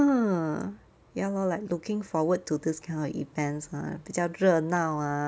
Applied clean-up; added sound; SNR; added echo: none; none; none; none.